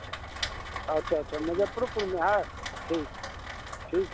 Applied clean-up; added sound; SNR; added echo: none; Rain; 7 dB; none.